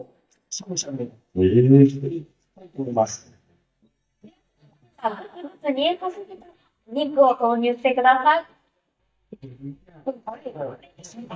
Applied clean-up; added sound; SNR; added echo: neural mask model DeepFilterNet 3.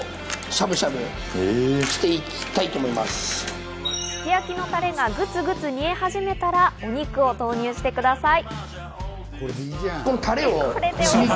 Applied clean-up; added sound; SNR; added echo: none; none; none; none.